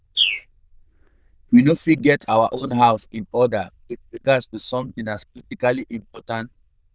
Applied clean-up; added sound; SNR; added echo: neural diffusion model UNIVERSE++.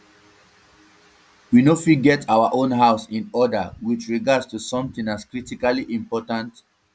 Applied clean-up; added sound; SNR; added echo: none; none; none; none.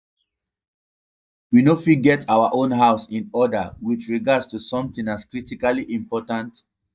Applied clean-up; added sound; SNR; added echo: neural mask model DeepFilterNet 3.